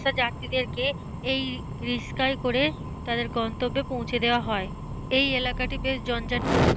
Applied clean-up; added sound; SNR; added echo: none; Fire; 3 dB; none.